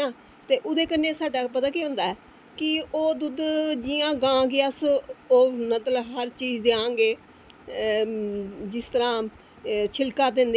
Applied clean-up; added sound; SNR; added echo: none; none; none; none.